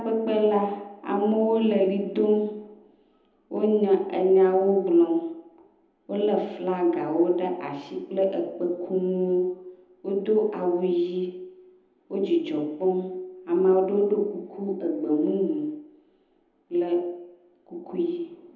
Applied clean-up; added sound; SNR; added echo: none; none; none; reverberation time 0.8 s.